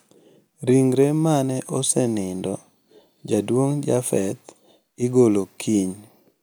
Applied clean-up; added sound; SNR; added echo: none; none; none; none.